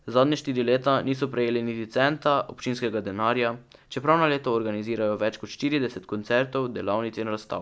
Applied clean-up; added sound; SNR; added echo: none; none; none; none.